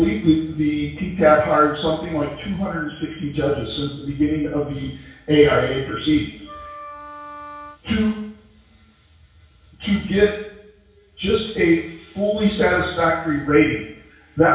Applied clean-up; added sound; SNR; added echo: none; Wind instrument, woodwind instrument; 17 dB; reverberation time 0.6 s.